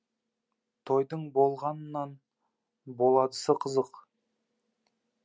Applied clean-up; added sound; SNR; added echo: none; none; none; none.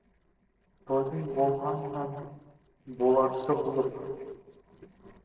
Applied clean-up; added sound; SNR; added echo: neural separator model SepFormer DNS4.